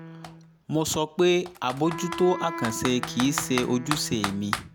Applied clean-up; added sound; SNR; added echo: none; Computer keyboard + Wind instrument, woodwind instrument; 8 dB; none.